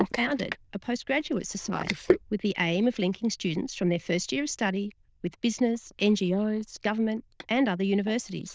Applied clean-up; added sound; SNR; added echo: neural diffusion model UNIVERSE++.